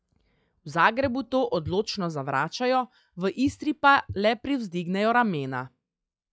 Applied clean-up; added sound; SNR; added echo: classical method log-MMSE.